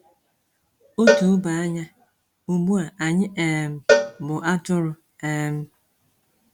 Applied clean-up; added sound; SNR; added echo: none; Cowbell; 0 dB; none.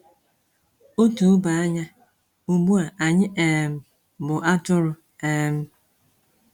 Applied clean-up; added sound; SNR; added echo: none; none; none; none.